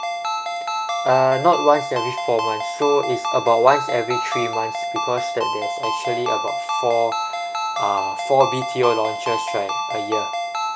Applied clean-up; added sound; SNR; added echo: none; Ringtone; 3 dB; none.